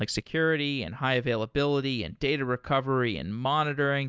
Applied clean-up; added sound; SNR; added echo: none; none; none; none.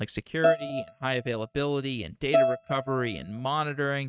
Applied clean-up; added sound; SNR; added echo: neural mask model RNNoise.